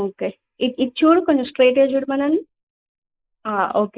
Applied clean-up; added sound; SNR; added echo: neural mask model Resemble Enhance denoiser.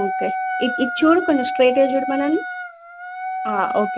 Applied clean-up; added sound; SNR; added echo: none; Wind instrument, woodwind instrument; 5 dB; none.